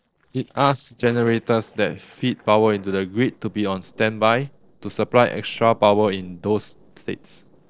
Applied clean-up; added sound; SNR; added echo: neural separator model SepFormer DNS4.